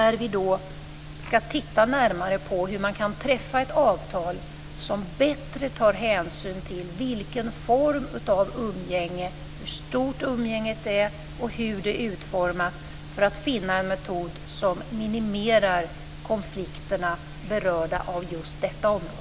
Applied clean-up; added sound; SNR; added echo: none; none; none; none.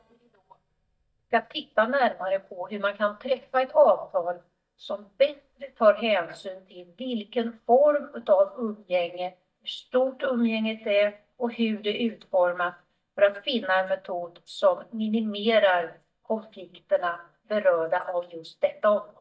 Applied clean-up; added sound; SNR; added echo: neural mask model DeepFilterNet 3.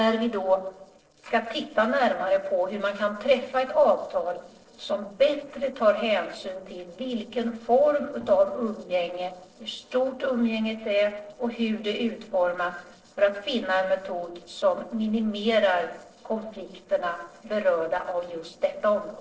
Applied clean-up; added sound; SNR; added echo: neural separator model SepFormer DNS4.